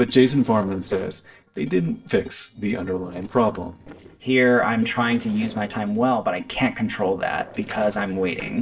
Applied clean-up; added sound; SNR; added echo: neural separator model SepFormer DNS4.